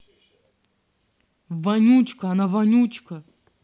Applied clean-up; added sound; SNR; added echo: none; none; none; none.